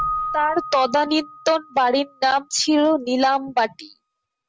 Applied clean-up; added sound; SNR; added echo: none; Keyboard (musical); 12 dB; none.